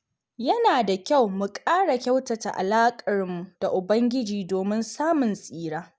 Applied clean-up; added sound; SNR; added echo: none; none; none; none.